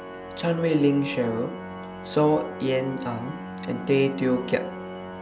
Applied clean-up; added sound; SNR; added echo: none; Organ; 11 dB; none.